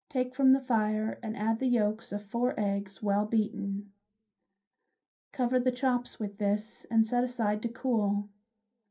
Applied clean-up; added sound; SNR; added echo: none; none; none; reverberation time 0.3 s.